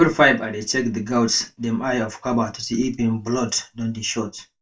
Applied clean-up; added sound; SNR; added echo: none; none; none; reverberation time 0.2 s.